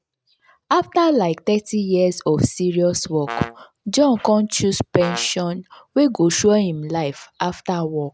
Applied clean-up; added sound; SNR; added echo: neural mask model RNNoise.